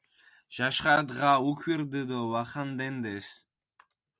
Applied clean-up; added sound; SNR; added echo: none; none; none; none.